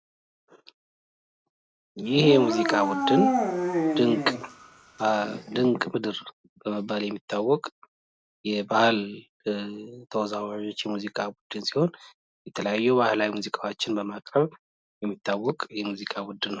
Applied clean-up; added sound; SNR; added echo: none; Dog; 0 dB; none.